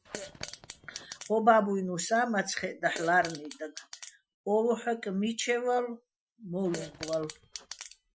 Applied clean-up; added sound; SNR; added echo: classical method Wiener filter.